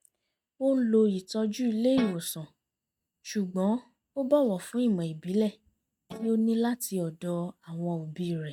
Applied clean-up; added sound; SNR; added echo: neural mask model RNNoise.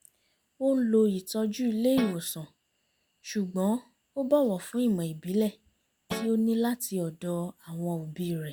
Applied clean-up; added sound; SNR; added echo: none; Guitar; 8 dB; none.